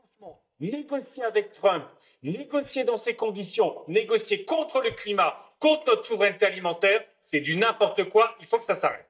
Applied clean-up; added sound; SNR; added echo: neural mask model DeepFilterNet 3.